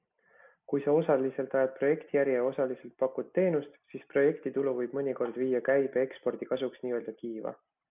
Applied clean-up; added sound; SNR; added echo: none; none; none; none.